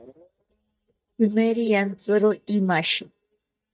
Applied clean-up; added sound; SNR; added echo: neural mask model DeepFilterNet 3.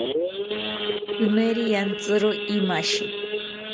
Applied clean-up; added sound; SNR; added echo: none; Idling / Sawing / Accelerating, revving, vroom; 3 dB; none.